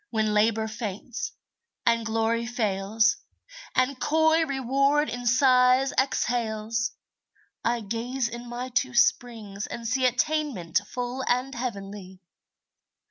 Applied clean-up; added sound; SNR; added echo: none; none; none; none.